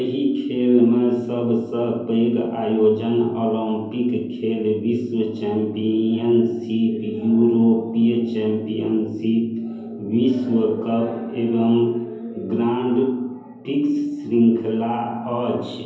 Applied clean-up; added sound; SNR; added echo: none; none; none; reverberation time 2.2 s.